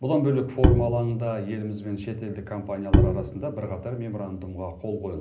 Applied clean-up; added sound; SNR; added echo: none; Bowed string instrument; -4 dB; reverberation time 0.5 s.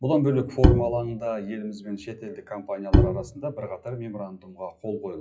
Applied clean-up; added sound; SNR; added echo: classical method WPE with log-MMSE.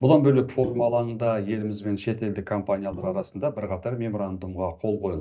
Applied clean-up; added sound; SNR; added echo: neural mask model DeepFilterNet 3.